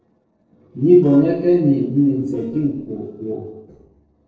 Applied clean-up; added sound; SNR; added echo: neural separator model SepFormer DNS4.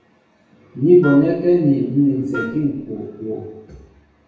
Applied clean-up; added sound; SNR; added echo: none; Wind instrument, woodwind instrument; 15 dB; reverberation time 0.8 s.